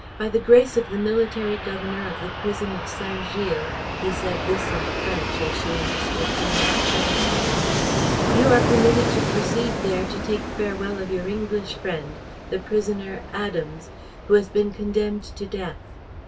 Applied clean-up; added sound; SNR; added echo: none; Fixed-wing aircraft, airplane; 1 dB; reverberation time 0.2 s.